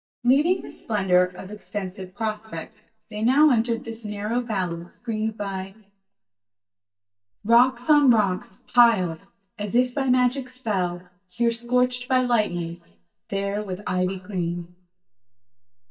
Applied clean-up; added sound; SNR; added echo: neural mask model DeepFilterNet 3.